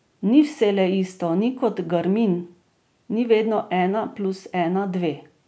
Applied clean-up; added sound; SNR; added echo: none; none; none; none.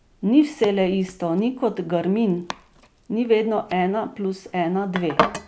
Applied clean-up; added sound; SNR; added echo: none; Domestic sounds, home sounds; 10 dB; none.